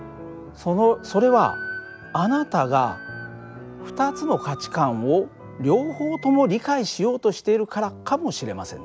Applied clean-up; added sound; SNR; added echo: none; none; none; none.